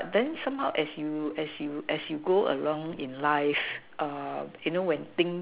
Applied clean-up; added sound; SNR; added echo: none; none; none; none.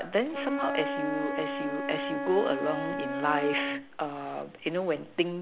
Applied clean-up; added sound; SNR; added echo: none; Wind instrument, woodwind instrument; 4 dB; none.